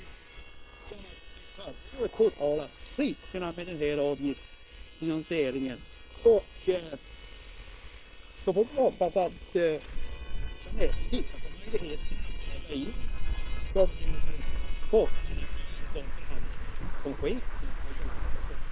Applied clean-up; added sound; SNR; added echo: neural separator model SepFormer WHAM!.